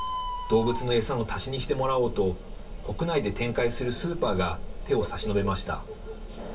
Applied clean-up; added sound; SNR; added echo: none; Bird; 15 dB; reverberation time 0.1 s.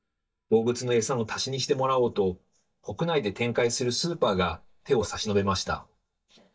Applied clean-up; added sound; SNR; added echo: neural mask model DeepFilterNet 3.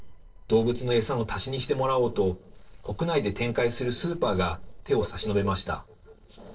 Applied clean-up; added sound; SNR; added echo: neural separator model SepFormer DNS4.